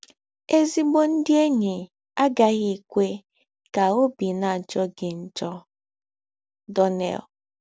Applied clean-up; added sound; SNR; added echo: none; none; none; none.